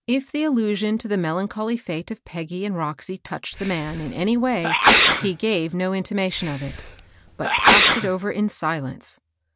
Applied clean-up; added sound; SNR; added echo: none; Sneeze; -4 dB; none.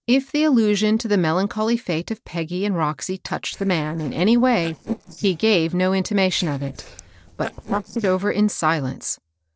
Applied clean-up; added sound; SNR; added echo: neural separator model SepFormer DNS4.